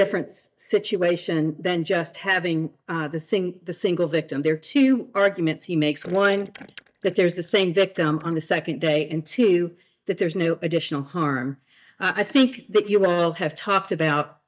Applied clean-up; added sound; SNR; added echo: neural mask model DeepFilterNet 3.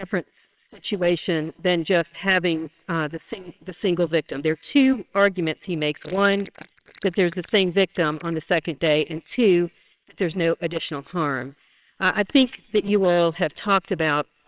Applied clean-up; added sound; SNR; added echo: neural separator model SepFormer WHAMR!.